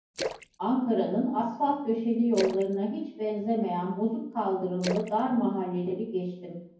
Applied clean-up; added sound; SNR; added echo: none; Splash, splatter; 13 dB; reverberation time 0.9 s.